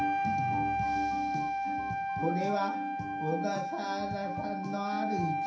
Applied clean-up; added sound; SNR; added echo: none; Wind instrument, woodwind instrument; -2 dB; reverberation time 0.5 s.